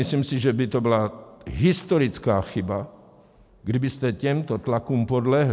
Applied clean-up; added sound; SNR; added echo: none; none; none; none.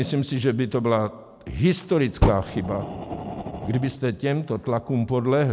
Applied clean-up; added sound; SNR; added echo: none; Fire; 5 dB; none.